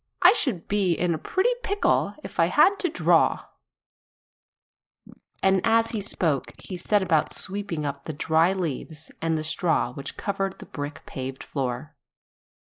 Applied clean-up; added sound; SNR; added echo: neural mask model Resemble Enhance denoiser.